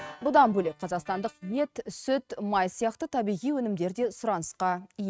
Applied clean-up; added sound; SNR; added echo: neural mask model RNNoise.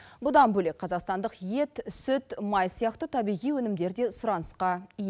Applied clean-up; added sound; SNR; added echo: none; none; none; none.